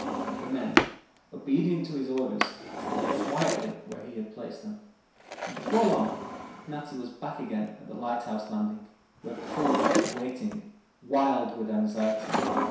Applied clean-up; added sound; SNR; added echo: none; Drawer open or close; 2 dB; reverberation time 0.7 s.